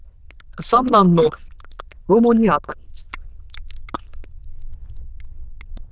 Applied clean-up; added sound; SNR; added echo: neural diffusion model UNIVERSE++.